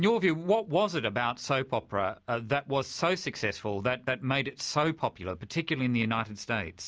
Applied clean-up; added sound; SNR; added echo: none; none; none; none.